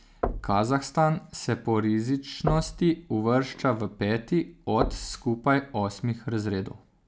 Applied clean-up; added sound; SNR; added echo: none; Knock / Wood; 11 dB; none.